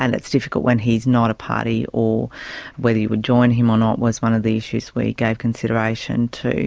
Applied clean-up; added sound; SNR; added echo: none; none; none; none.